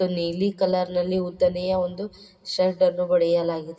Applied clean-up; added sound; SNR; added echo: none; none; none; reverberation time 1.6 s.